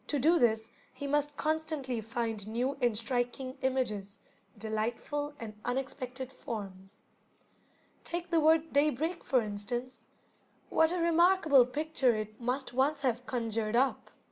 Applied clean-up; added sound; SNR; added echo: none; none; none; none.